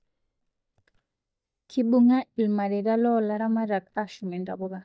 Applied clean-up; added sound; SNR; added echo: neural mask model DeepFilterNet 3.